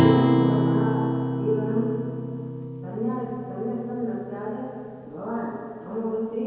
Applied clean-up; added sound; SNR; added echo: none; Acoustic guitar; -3 dB; reverberation time 2.2 s.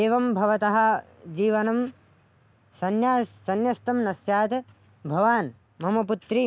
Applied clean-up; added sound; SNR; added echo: none; none; none; none.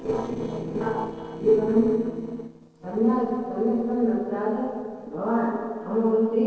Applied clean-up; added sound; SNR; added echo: neural separator model SepFormer DNS4.